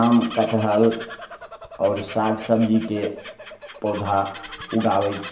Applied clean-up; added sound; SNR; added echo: none; Bird vocalization, bird call, bird song; 15 dB; reverberation time 0.6 s.